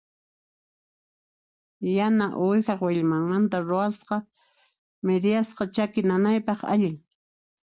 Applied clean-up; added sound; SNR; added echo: none; none; none; none.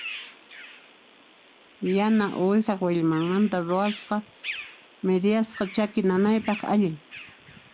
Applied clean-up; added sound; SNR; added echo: none; Bird vocalization, bird call, bird song; 17 dB; none.